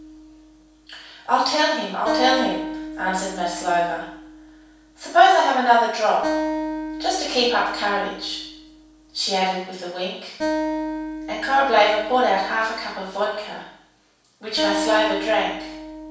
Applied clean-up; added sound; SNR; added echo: none; Acoustic guitar; 8 dB; reverberation time 0.7 s.